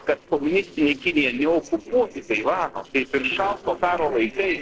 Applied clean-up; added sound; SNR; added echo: neural separator model SepFormer DNS4.